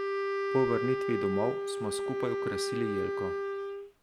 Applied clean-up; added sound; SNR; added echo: none; Wind instrument, woodwind instrument; -2 dB; none.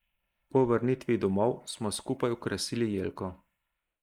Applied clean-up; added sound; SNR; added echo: neural mask model Resemble Enhance denoiser.